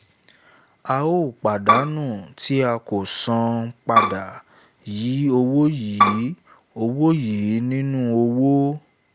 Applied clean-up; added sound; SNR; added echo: none; Bowed string instrument; -3 dB; none.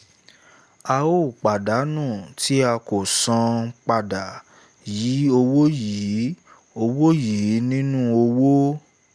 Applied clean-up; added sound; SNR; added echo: none; none; none; none.